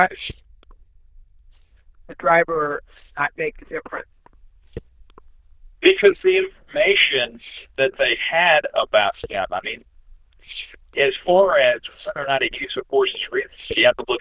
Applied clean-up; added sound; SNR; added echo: neural diffusion model UNIVERSE++.